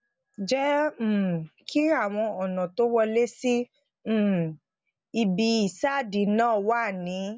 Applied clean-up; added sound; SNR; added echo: none; none; none; none.